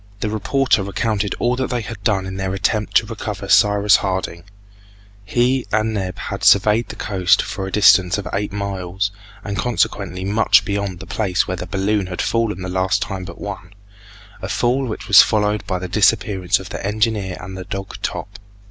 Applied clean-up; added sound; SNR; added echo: none; none; none; none.